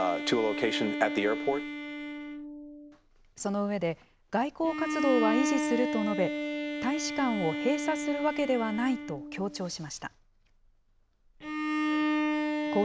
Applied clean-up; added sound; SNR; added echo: none; Bowed string instrument; 2 dB; none.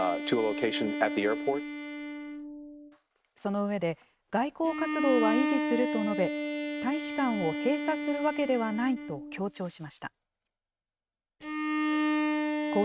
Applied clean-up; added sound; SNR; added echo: neural mask model RNNoise.